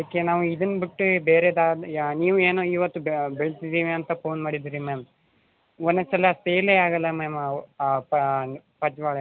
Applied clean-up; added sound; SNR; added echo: none; none; none; none.